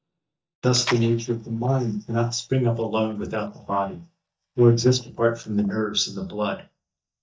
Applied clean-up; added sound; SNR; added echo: neural mask model DeepFilterNet 3.